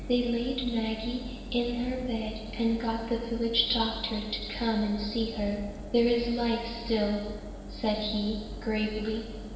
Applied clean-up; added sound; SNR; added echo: none; Engine; 10 dB; reverberation time 1.3 s.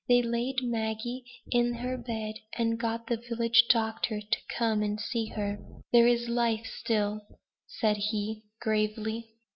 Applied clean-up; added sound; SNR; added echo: none; none; none; none.